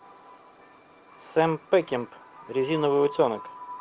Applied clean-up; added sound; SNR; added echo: none; none; none; none.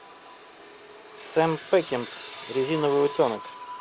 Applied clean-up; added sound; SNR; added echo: none; Sawing; 17 dB; none.